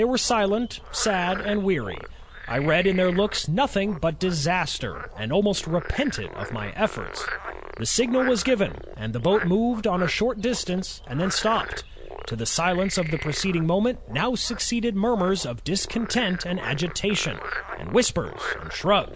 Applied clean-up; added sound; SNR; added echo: none; Frog; 11 dB; none.